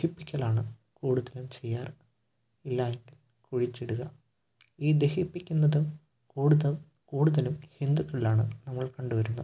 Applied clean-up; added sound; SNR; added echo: none; none; none; none.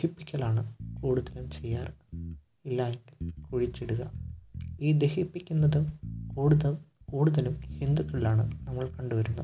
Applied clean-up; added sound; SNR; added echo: none; Bass guitar; 11 dB; none.